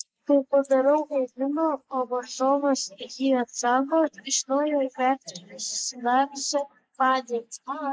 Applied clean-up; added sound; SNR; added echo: neural mask model Resemble Enhance denoiser.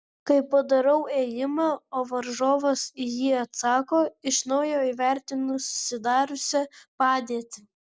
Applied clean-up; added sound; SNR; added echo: none; none; none; none.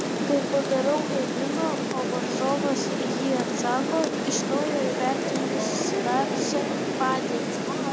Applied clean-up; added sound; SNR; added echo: none; Rain; -2 dB; none.